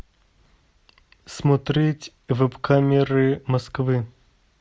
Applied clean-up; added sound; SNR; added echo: none; none; none; none.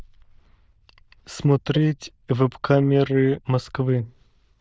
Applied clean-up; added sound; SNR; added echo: neural diffusion model UNIVERSE++.